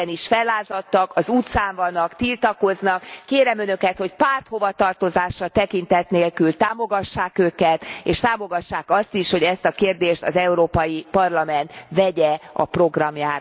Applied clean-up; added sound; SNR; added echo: none; none; none; none.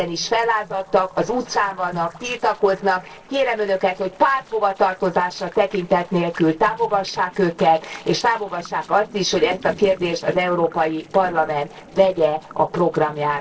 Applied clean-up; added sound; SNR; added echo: neural separator model SepFormer DNS4.